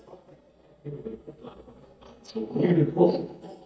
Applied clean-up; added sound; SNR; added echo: neural mask model DeepFilterNet 3.